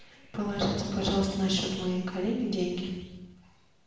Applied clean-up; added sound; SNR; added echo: none; none; none; reverberation time 1.0 s.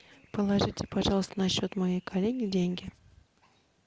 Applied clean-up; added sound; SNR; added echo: none; none; none; none.